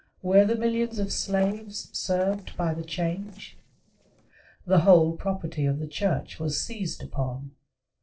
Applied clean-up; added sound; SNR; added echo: neural separator model SepFormer DNS4.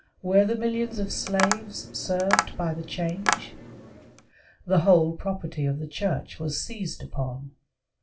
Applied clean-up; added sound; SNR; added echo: none; Tap; 4 dB; reverberation time 0.2 s.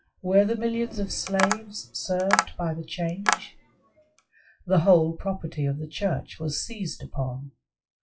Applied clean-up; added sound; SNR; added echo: classical method WPE with log-MMSE.